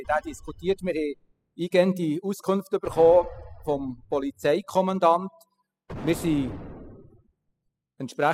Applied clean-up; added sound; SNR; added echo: classical method spectral subtraction.